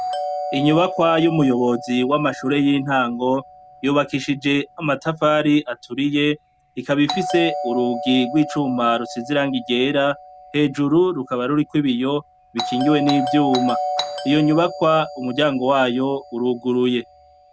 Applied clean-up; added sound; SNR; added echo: none; Doorbell; 10 dB; none.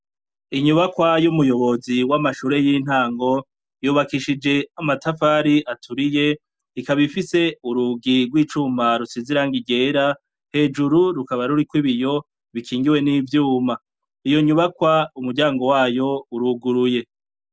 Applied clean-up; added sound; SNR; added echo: none; none; none; none.